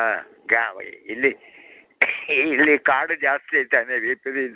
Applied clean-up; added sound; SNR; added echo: none; none; none; none.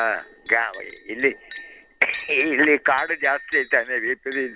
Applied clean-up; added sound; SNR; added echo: none; Chink, clink; 7 dB; none.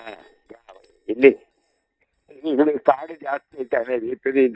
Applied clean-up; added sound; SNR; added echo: neural mask model DeepFilterNet 3.